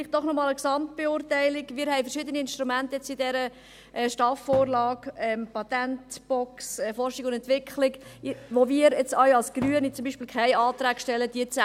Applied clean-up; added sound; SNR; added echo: none; Thump, thud; 16 dB; none.